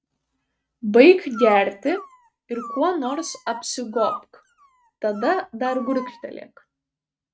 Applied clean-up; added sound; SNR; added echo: neural mask model RNNoise.